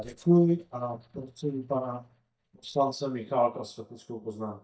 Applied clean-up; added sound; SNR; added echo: neural mask model DeepFilterNet 3.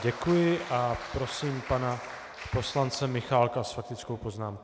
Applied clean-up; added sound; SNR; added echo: none; none; none; none.